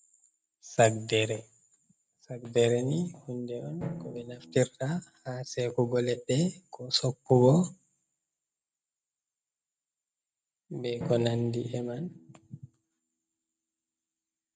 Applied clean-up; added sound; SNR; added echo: neural mask model RNNoise.